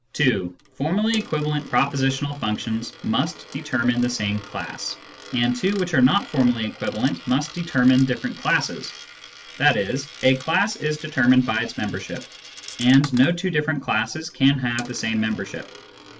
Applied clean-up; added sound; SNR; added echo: none; Coin (dropping); 19 dB; none.